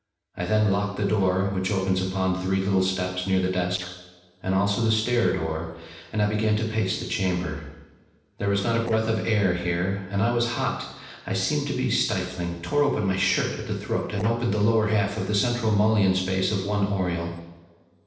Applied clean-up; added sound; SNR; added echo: neural separator model SepFormer DNS4.